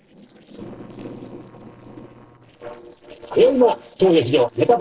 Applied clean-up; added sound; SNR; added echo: neural separator model SepFormer DNS4.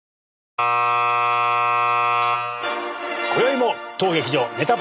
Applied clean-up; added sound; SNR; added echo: none; none; none; none.